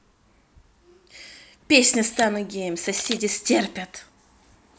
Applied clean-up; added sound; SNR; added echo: none; Camera; 14 dB; none.